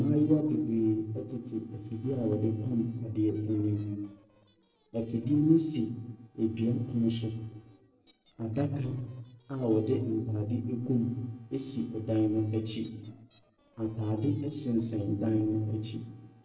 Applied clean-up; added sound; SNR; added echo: neural separator model SepFormer DNS4.